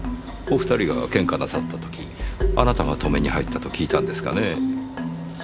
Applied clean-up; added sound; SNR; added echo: none; none; none; none.